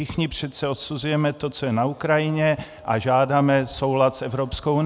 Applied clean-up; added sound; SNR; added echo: none; none; none; none.